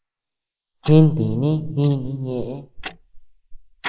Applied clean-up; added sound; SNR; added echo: neural mask model Resemble Enhance denoiser.